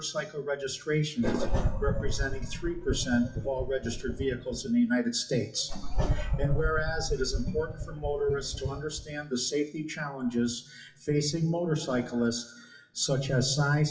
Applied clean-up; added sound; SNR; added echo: classical method WPE with log-MMSE.